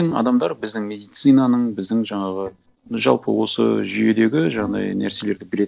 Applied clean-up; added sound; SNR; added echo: neural separator model SepFormer DNS4.